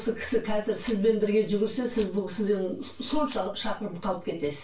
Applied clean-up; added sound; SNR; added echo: none; Rattle; 20 dB; reverberation time 0.2 s.